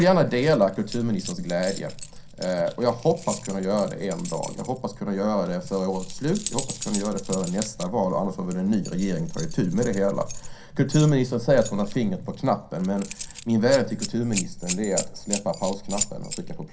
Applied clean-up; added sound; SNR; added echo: none; Keys jangling; 9 dB; reverberation time 0.3 s.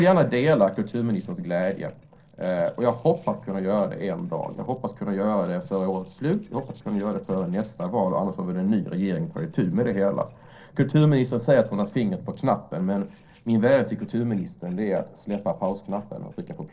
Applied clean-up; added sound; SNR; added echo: neural separator model SepFormer DNS4.